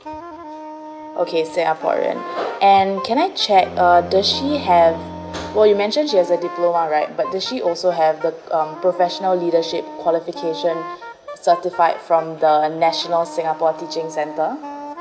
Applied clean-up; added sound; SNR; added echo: none; Brass instrument + Wind instrument, woodwind instrument; 14 dB; none.